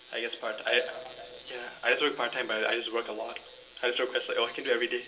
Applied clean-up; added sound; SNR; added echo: none; none; none; reverberation time 0.2 s.